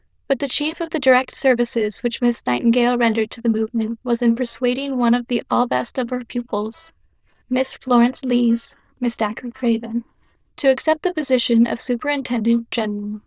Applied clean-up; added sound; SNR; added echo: neural diffusion model UNIVERSE++.